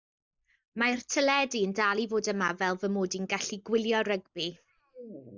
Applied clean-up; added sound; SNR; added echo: neural mask model Resemble Enhance denoiser.